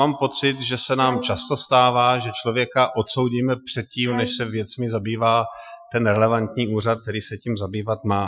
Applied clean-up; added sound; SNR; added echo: classical method Wiener filter.